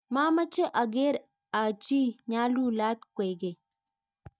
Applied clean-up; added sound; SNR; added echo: neural mask model DeepFilterNet 3.